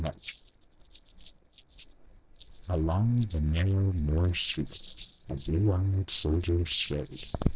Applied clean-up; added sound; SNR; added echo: neural separator model SepFormer DNS4.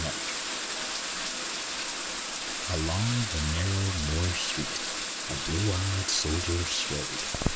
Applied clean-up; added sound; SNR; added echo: none; Bathtub (filling or washing); 1 dB; none.